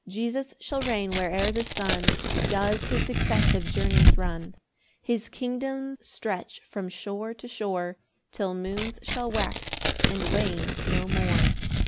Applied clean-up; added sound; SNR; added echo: none; Tearing; -5 dB; none.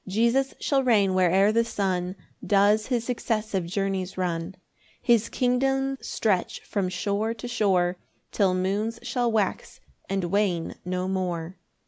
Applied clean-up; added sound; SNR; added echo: none; none; none; none.